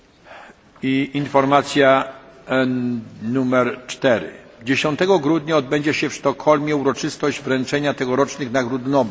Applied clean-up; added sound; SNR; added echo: none; none; none; none.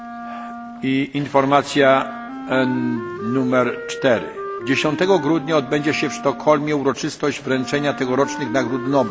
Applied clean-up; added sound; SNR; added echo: none; Wind instrument, woodwind instrument; 11 dB; none.